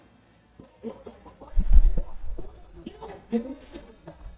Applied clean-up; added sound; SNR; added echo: neural mask model DeepFilterNet 3.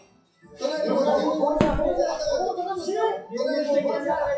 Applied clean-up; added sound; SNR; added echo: classical method WPE with log-MMSE.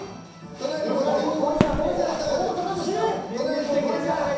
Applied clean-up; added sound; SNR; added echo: none; Fireworks; 7 dB; reverberation time 0.7 s.